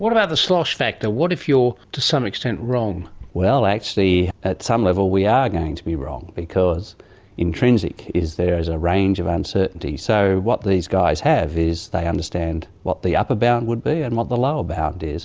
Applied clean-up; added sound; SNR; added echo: none; none; none; none.